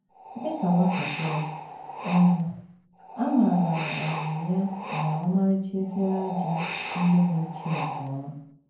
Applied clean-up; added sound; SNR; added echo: none; Wind; 8 dB; reverberation time 0.9 s.